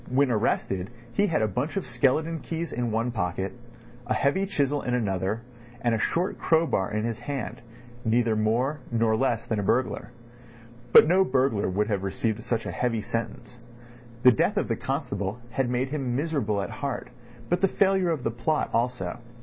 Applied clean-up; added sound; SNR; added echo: none; none; none; none.